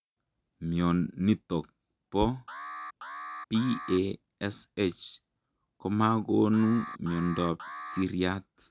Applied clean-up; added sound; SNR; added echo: none; Alarm; 11 dB; none.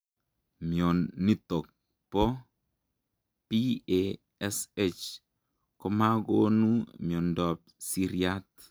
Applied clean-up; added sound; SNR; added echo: none; none; none; none.